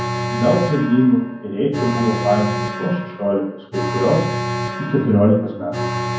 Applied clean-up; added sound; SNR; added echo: none; Alarm; 5 dB; reverberation time 0.9 s.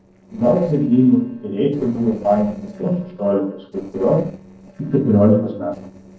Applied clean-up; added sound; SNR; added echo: neural separator model SepFormer DNS4.